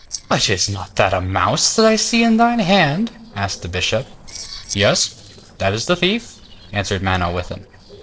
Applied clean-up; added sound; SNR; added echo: neural separator model SepFormer DNS4.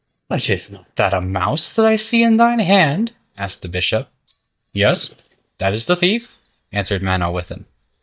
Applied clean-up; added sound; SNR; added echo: neural mask model DeepFilterNet 3.